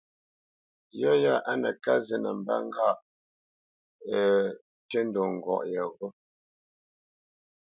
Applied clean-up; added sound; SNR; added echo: none; none; none; none.